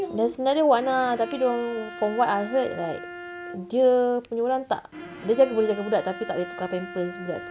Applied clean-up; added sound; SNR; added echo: none; Bowed string instrument; 14 dB; none.